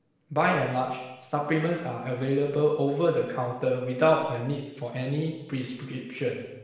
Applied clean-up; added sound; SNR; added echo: none; none; none; reverberation time 0.9 s.